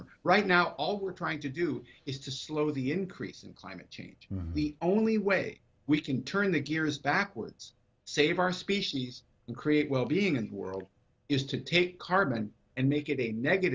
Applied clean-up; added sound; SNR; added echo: none; none; none; none.